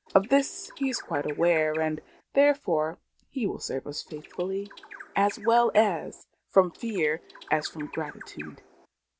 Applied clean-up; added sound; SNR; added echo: none; Bird; 18 dB; none.